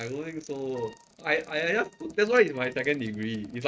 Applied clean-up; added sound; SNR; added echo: neural mask model RNNoise.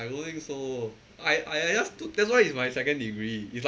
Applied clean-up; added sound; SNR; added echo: none; none; none; none.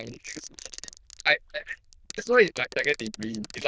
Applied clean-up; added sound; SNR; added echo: neural diffusion model UNIVERSE++.